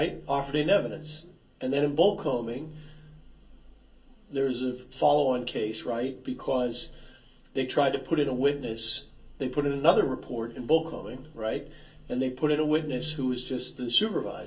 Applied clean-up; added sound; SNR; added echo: none; none; none; reverberation time 0.2 s.